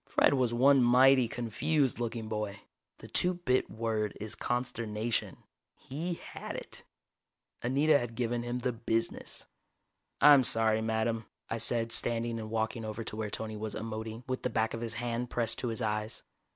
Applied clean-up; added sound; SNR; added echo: none; none; none; none.